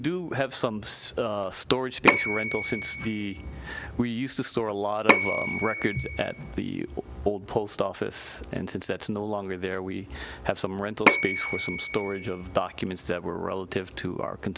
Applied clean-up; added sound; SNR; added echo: none; Bell / Telephone; -4 dB; none.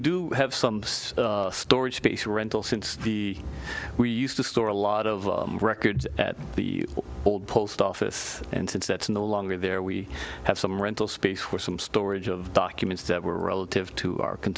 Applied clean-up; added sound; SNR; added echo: none; none; none; none.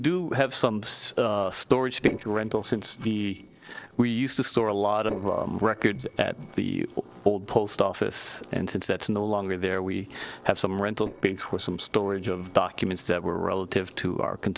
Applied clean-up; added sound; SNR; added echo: neural separator model SepFormer DNS4.